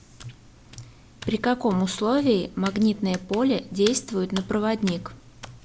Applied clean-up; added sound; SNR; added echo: none; Hands; 16 dB; none.